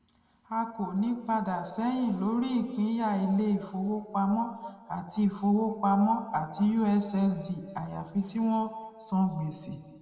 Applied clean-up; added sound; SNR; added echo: none; none; none; reverberation time 1.7 s.